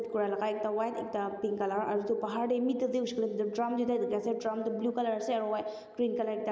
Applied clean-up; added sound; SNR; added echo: none; none; none; none.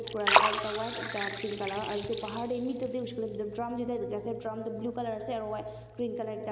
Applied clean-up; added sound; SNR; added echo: none; Liquid; 0 dB; none.